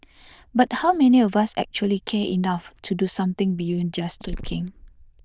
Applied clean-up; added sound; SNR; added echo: neural diffusion model UNIVERSE++.